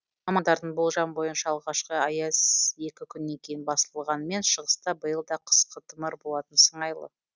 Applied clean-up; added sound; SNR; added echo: none; none; none; none.